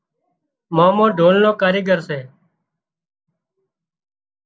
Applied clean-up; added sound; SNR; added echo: none; none; none; none.